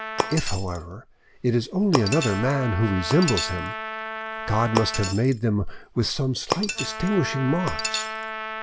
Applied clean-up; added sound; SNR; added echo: none; Shatter + Trumpet; 6 dB; none.